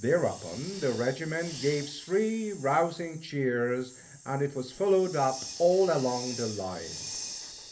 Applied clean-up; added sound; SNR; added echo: none; Hiss; 14 dB; reverberation time 0.3 s.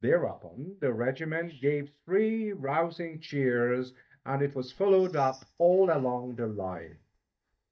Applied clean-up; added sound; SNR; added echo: neural mask model DeepFilterNet 3.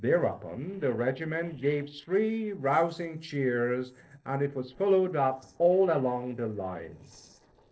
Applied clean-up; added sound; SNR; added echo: neural separator model SepFormer DNS4.